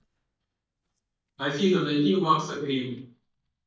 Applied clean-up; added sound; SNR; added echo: neural mask model DeepFilterNet 3.